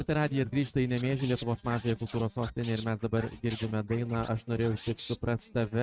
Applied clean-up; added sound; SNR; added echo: neural mask model RNNoise.